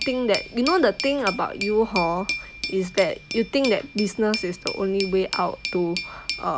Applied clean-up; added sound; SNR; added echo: none; Glass; 9 dB; none.